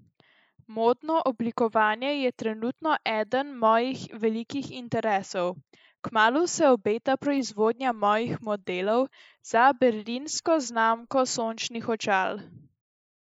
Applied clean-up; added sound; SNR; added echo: neural mask model Resemble Enhance denoiser.